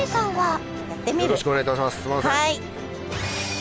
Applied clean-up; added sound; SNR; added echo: none; none; none; none.